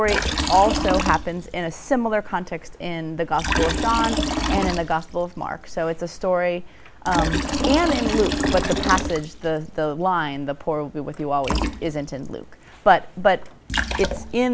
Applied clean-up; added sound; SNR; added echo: none; Liquid; 4 dB; none.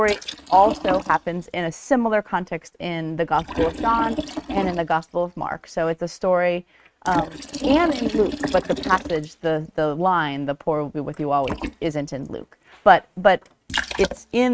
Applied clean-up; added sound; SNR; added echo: neural mask model RNNoise.